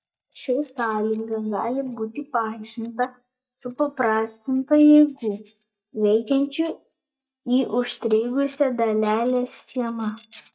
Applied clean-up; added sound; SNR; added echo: neural mask model DeepFilterNet 3.